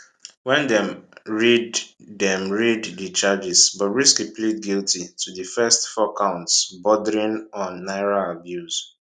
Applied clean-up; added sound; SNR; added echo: none; none; none; none.